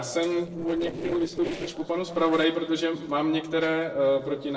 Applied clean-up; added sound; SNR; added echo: neural separator model SepFormer DNS4.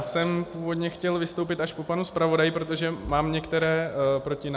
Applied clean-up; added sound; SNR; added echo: none; none; none; none.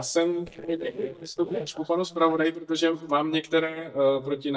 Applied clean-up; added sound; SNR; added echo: neural mask model DeepFilterNet 3.